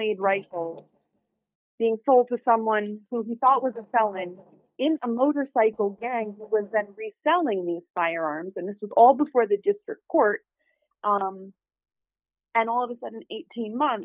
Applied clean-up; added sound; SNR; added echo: neural mask model DeepFilterNet 3.